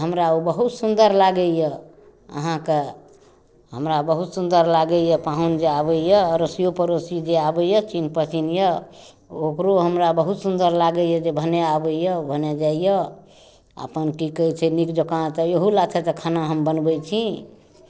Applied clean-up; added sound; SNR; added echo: neural separator model SepFormer DNS4.